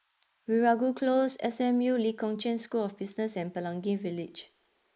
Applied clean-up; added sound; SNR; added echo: neural mask model Resemble Enhance denoiser.